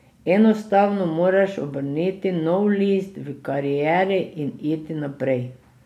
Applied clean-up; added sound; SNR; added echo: none; none; none; none.